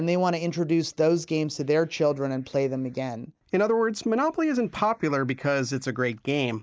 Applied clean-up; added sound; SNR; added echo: neural mask model Resemble Enhance denoiser.